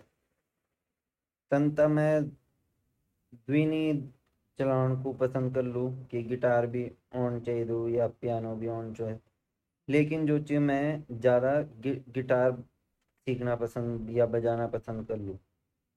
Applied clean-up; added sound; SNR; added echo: neural mask model RNNoise.